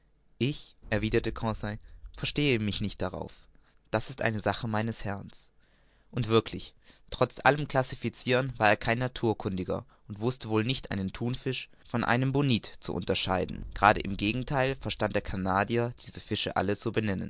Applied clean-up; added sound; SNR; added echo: none; Boom; 15 dB; none.